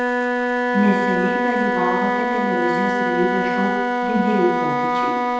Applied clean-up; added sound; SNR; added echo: none; Wind instrument, woodwind instrument; -3 dB; reverberation time 0.9 s.